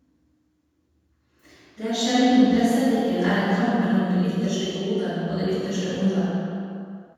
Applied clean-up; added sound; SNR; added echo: none; none; none; reverberation time 2.1 s.